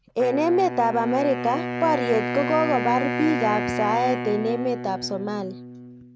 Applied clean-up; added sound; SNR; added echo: none; Wind instrument, woodwind instrument; 5 dB; none.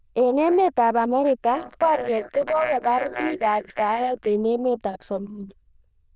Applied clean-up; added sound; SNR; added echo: neural diffusion model UNIVERSE++.